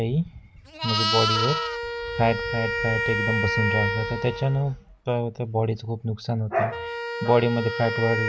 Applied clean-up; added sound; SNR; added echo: none; Livestock, farm animals, working animals + Wind instrument, woodwind instrument; 3 dB; none.